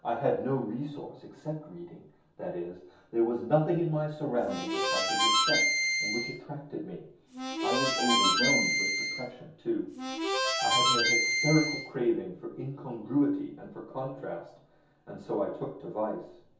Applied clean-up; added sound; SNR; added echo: none; Harmonica; -4 dB; reverberation time 0.6 s.